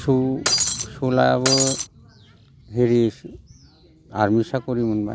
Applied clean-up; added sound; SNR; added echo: none; Shatter; -1 dB; none.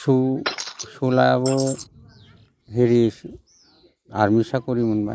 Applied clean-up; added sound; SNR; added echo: neural mask model Resemble Enhance denoiser.